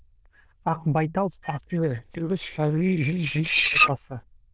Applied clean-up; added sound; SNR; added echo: neural diffusion model UNIVERSE++.